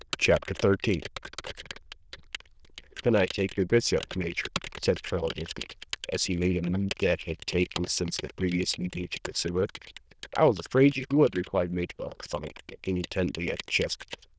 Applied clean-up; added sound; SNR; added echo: neural diffusion model UNIVERSE++.